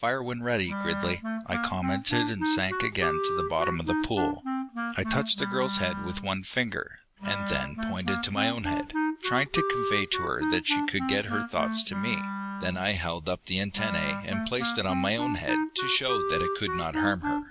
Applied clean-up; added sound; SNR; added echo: none; Wind instrument, woodwind instrument; 1 dB; none.